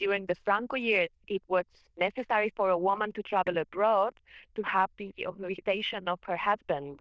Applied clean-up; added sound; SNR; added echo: neural diffusion model UNIVERSE++.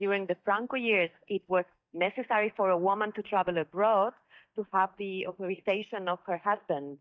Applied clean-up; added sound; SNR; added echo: neural mask model DeepFilterNet 3.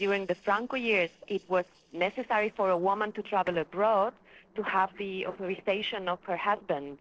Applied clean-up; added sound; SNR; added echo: neural separator model SepFormer DNS4.